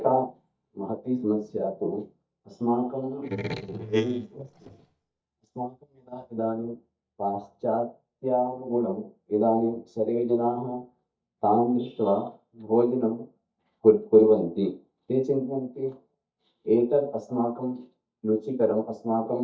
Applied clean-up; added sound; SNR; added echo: neural mask model DeepFilterNet 3.